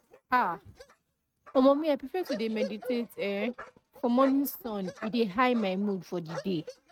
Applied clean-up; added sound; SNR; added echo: neural mask model RNNoise.